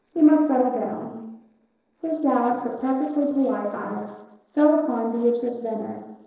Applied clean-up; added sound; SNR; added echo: neural separator model SepFormer DNS4.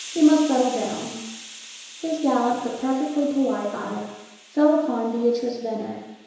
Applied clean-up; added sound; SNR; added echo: none; Hiss; 18 dB; reverberation time 1.0 s.